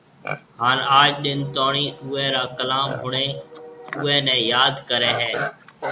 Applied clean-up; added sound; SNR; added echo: none; Livestock, farm animals, working animals; 12 dB; none.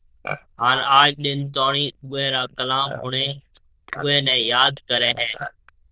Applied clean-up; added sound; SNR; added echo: neural diffusion model UNIVERSE++.